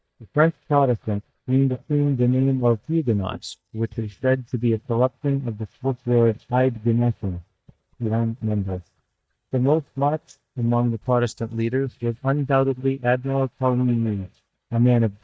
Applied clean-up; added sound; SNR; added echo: neural mask model DeepFilterNet 3.